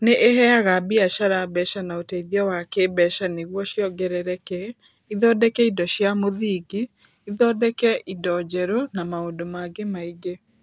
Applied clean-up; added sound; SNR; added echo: none; none; none; none.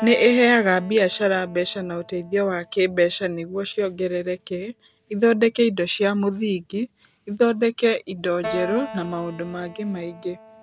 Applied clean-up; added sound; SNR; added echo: none; Keyboard (musical); 18 dB; none.